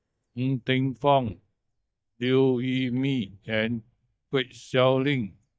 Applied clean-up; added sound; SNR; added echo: neural mask model DeepFilterNet 3.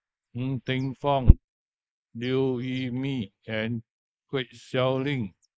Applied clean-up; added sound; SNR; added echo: neural mask model Resemble Enhance denoiser.